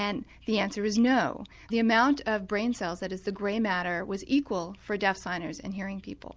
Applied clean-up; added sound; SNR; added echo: none; none; none; none.